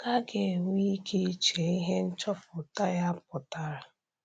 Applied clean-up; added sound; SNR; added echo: none; none; none; none.